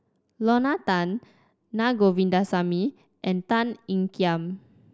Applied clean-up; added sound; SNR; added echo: none; none; none; none.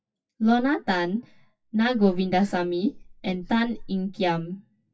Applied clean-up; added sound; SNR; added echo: classical method WPE with log-MMSE.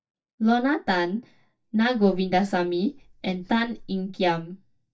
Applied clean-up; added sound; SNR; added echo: neural mask model DeepFilterNet 3.